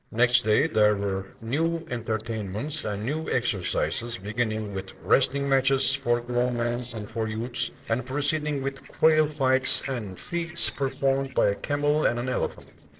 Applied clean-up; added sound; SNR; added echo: neural separator model SepFormer DNS4.